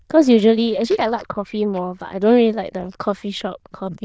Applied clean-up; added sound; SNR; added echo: neural diffusion model UNIVERSE++.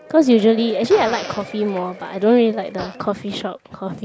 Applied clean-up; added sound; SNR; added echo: none; Fart + Applause / Crowd / Cheering; 16 dB; none.